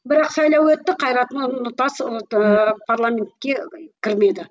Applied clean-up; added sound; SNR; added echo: none; none; none; none.